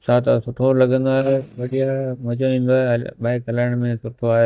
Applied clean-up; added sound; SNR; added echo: neural mask model DeepFilterNet 3.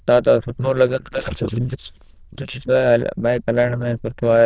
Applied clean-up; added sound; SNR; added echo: neural diffusion model UNIVERSE++.